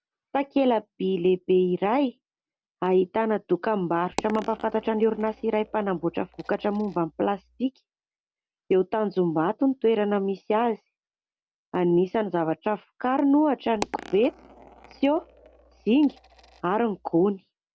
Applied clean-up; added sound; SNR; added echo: none; Coin (dropping); 17 dB; none.